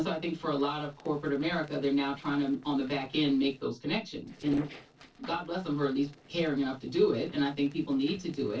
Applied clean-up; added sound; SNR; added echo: neural separator model SepFormer DNS4.